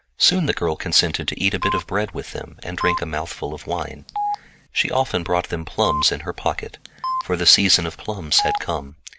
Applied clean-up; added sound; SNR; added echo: none; Telephone; 7 dB; none.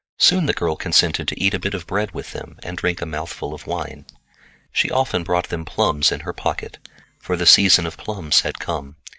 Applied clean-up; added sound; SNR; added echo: neural mask model DeepFilterNet 3.